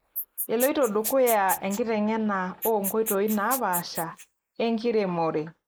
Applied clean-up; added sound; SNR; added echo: neural mask model Resemble Enhance denoiser.